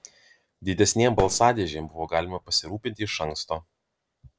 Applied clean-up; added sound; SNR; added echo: neural separator model SepFormer DNS4.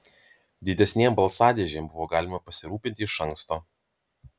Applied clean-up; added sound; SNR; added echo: none; none; none; none.